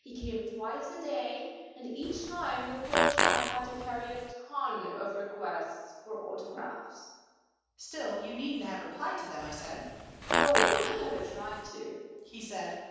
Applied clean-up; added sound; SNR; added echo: none; Fart; -4 dB; reverberation time 1.2 s.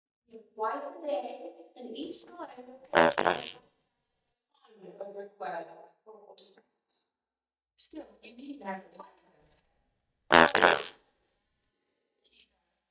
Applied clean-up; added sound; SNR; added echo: neural mask model DeepFilterNet 3.